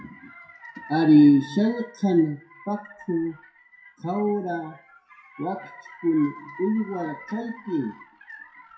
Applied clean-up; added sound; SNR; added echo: classical method WPE with log-MMSE.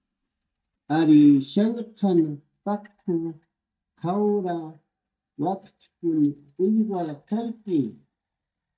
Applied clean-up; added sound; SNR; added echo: neural mask model DeepFilterNet 3.